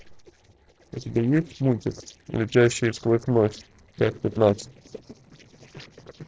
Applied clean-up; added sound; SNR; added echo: neural separator model SepFormer DNS4.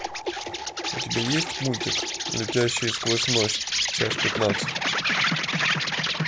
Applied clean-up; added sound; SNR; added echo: none; Insect; -3 dB; none.